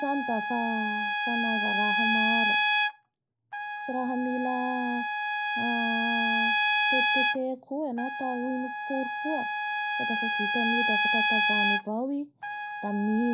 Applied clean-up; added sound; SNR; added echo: none; Trumpet; -4 dB; none.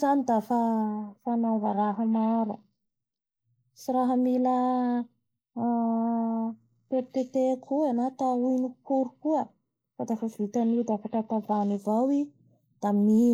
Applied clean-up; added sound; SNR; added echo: neural mask model Resemble Enhance denoiser.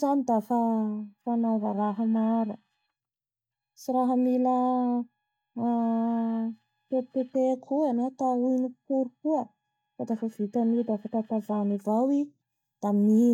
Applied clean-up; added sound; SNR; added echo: neural mask model DeepFilterNet 3.